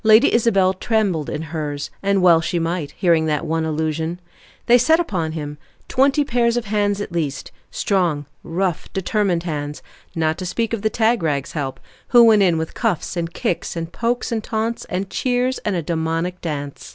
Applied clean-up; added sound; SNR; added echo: none; none; none; none.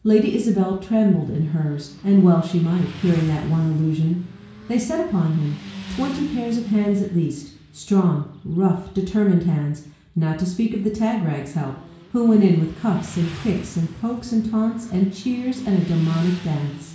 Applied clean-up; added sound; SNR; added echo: none; Motorcycle; 18 dB; reverberation time 0.6 s.